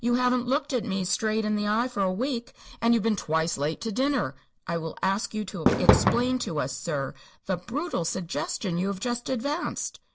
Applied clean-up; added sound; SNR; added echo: none; Fireworks; -3 dB; none.